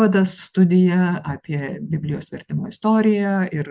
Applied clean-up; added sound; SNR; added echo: neural mask model Resemble Enhance denoiser.